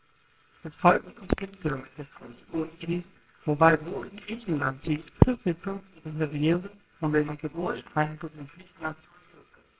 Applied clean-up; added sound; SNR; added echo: neural separator model SepFormer WHAMR!.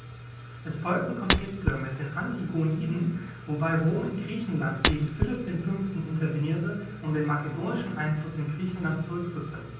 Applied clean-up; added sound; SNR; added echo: none; Shatter; 0 dB; reverberation time 0.6 s.